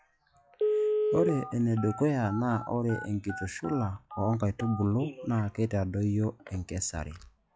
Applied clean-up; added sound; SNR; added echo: classical method log-MMSE.